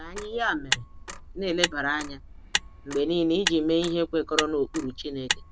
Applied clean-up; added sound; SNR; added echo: none; Motor vehicle (road); 5 dB; none.